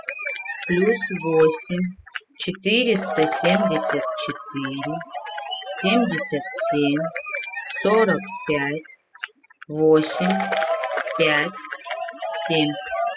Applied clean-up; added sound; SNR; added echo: classical method spectral subtraction.